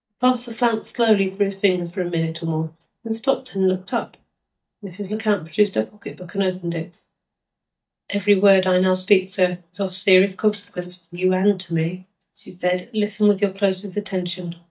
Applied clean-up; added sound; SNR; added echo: neural mask model DeepFilterNet 3.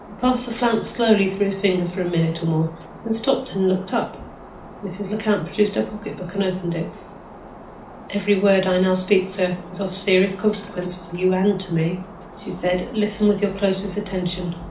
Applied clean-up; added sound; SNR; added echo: none; Shatter; 17 dB; reverberation time 0.4 s.